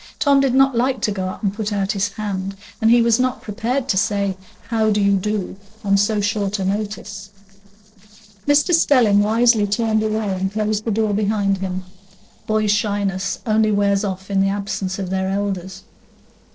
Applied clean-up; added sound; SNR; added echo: neural separator model SepFormer DNS4.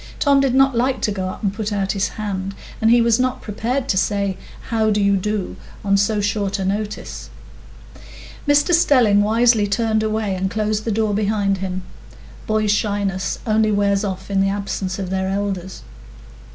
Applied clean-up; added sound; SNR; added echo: none; none; none; none.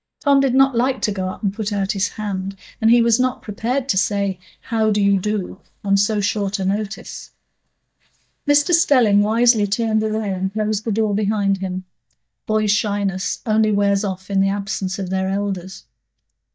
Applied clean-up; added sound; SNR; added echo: neural mask model DeepFilterNet 3.